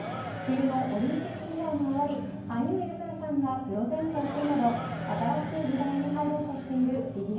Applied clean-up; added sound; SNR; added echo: none; Crowd; 12 dB; reverberation time 0.9 s.